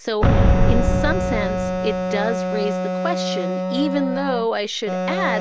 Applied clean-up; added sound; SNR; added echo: none; Wind instrument, woodwind instrument + Boom; -5 dB; none.